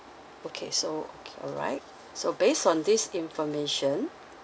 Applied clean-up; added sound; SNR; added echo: none; none; none; none.